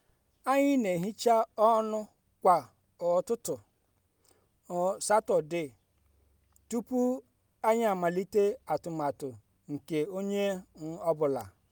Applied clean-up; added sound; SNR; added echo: none; none; none; none.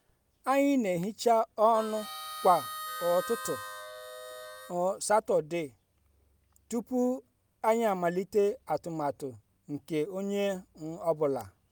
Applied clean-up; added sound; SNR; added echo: none; Harmonica; 10 dB; none.